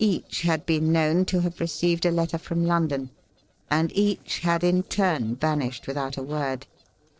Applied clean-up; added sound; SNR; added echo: neural separator model SepFormer DNS4.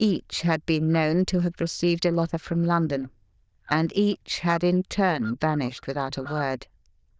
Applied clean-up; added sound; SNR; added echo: neural diffusion model UNIVERSE++.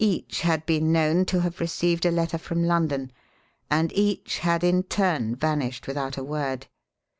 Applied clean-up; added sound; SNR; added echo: none; none; none; none.